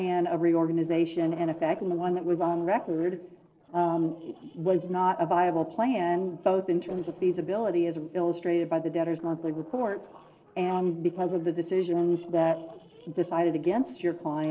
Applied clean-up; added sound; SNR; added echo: neural separator model SepFormer DNS4.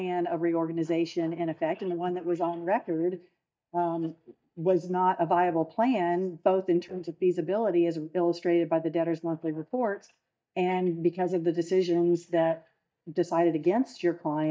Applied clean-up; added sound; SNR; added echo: neural mask model DeepFilterNet 3.